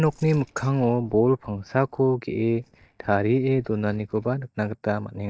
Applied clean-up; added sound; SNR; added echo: neural mask model DeepFilterNet 3.